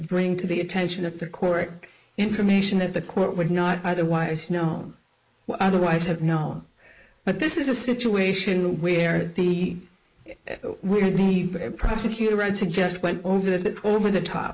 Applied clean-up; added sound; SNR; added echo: neural mask model Resemble Enhance denoiser.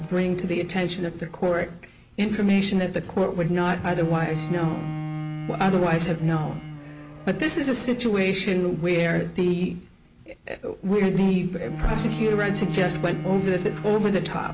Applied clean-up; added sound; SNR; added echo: none; Bowed string instrument; 11 dB; none.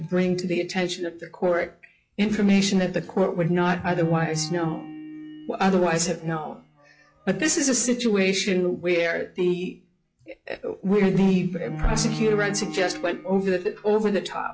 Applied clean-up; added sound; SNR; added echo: classical method log-MMSE.